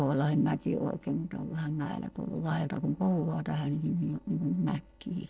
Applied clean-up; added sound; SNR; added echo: neural separator model SepFormer DNS4.